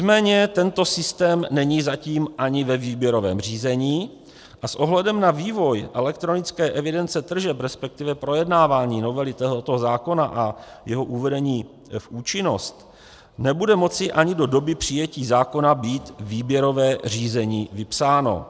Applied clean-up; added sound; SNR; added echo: none; none; none; none.